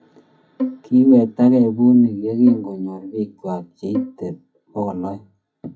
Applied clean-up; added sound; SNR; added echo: classical method WPE with log-MMSE.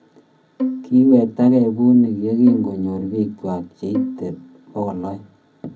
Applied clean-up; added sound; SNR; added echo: none; Bowed string instrument; 10 dB; reverberation time 0.4 s.